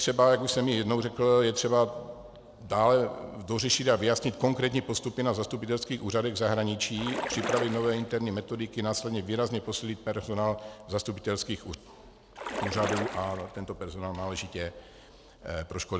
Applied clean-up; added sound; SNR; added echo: none; Splash, splatter; 7 dB; none.